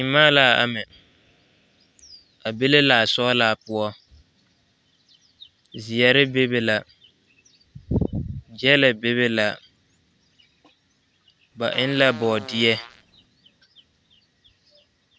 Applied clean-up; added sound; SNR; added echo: none; Fart; 17 dB; none.